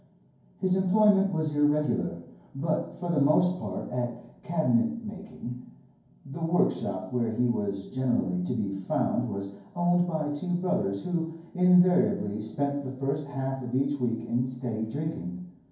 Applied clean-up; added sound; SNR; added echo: none; none; none; reverberation time 0.9 s.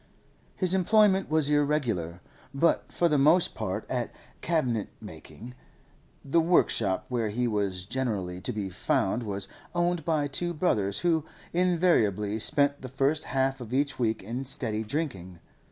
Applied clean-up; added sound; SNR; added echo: none; none; none; none.